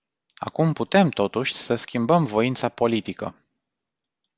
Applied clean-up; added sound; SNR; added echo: none; none; none; none.